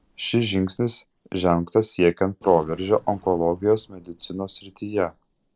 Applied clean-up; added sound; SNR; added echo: neural separator model SepFormer DNS4.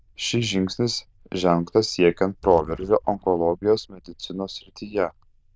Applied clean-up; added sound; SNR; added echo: neural diffusion model UNIVERSE++.